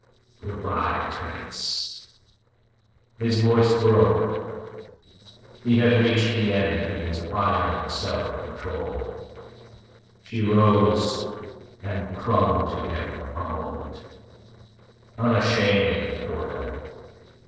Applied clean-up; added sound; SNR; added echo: neural separator model SepFormer DNS4.